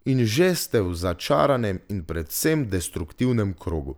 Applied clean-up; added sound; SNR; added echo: none; none; none; none.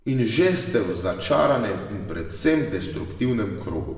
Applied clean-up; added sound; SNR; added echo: none; none; none; reverberation time 1.2 s.